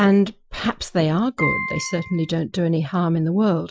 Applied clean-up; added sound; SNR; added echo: classical method Wiener filter.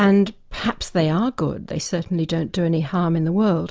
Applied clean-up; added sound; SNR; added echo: none; none; none; none.